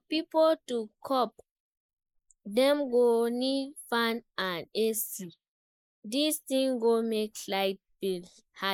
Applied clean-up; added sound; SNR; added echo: neural mask model Resemble Enhance denoiser.